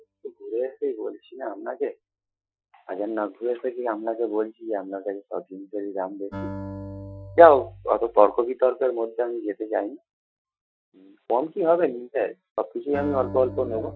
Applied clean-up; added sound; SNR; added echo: classical method Wiener filter.